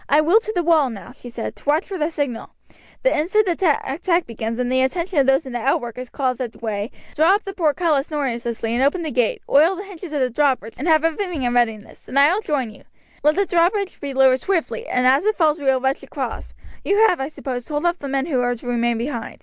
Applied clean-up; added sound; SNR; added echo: none; none; none; none.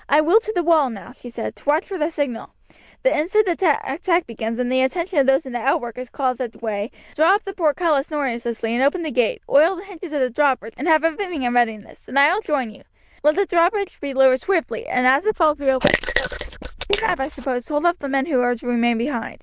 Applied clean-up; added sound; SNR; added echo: neural diffusion model UNIVERSE++.